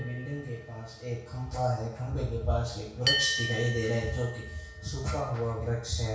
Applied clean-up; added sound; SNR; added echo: none; Bell; 6 dB; reverberation time 0.6 s.